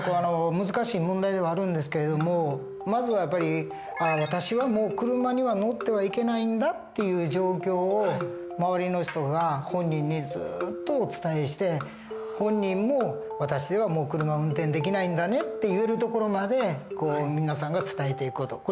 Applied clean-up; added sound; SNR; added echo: none; none; none; none.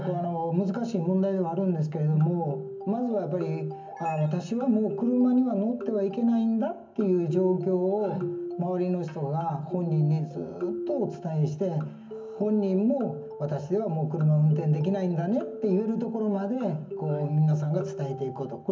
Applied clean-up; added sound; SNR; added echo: none; none; none; reverberation time 0.3 s.